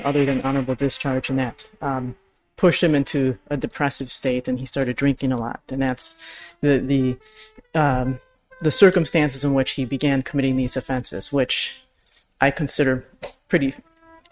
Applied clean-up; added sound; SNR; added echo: neural mask model RNNoise.